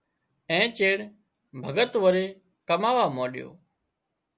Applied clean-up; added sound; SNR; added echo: none; none; none; none.